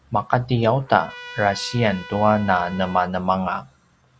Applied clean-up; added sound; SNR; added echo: none; Trumpet; 19 dB; none.